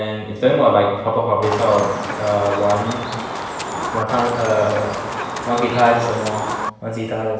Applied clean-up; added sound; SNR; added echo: none; Chicken, rooster; 6 dB; reverberation time 0.9 s.